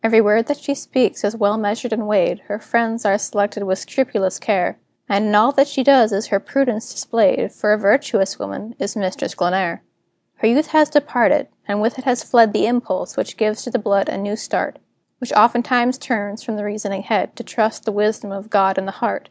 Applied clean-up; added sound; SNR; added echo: none; none; none; none.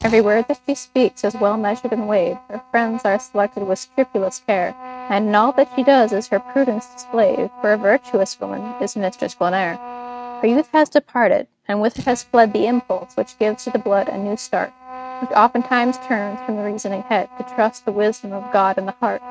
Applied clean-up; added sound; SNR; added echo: neural mask model RNNoise.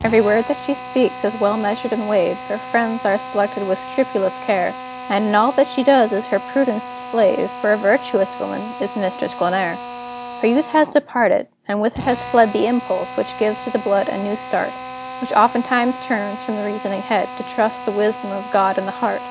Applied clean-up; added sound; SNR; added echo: none; Drill; 12 dB; none.